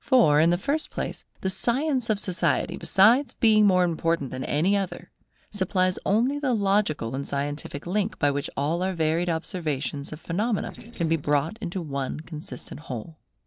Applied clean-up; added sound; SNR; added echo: neural separator model SepFormer DNS4.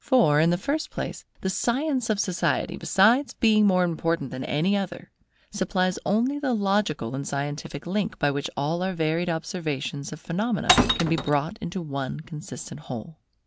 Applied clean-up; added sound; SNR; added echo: none; Glass; -1 dB; none.